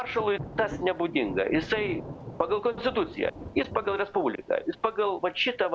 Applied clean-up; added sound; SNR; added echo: none; Thunder / Rain; 14 dB; none.